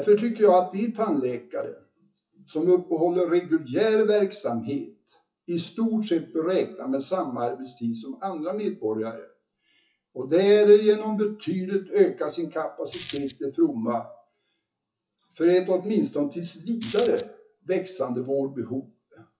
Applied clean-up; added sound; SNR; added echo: classical method WPE with log-MMSE.